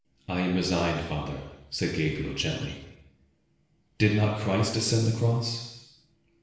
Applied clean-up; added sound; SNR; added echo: none; none; none; reverberation time 1.0 s.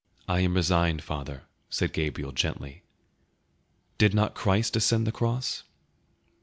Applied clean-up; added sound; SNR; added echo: none; none; none; none.